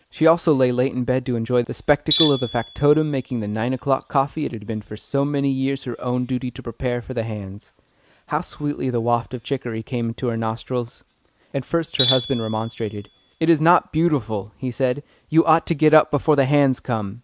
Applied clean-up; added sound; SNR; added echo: none; Tools; 7 dB; none.